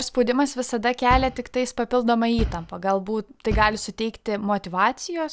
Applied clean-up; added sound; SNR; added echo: none; Bass drum; 8 dB; none.